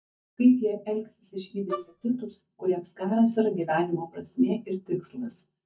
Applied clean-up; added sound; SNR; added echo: neural mask model DeepFilterNet 3.